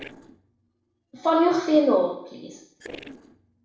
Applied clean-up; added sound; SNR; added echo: neural separator model SepFormer DNS4.